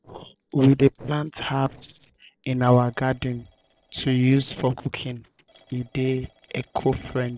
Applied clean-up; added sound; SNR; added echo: neural separator model SepFormer DNS4.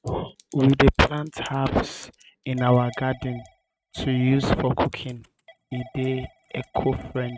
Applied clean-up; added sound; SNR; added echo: neural mask model RNNoise.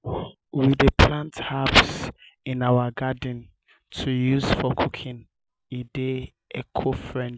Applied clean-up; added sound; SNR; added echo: none; none; none; none.